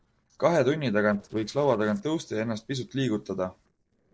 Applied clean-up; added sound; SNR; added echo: neural separator model SepFormer DNS4.